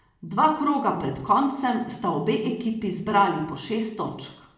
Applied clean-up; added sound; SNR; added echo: none; Brass instrument; 15 dB; reverberation time 0.7 s.